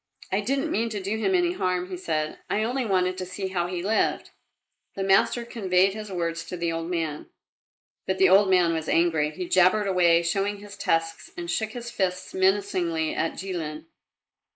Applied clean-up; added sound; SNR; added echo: neural mask model Resemble Enhance denoiser.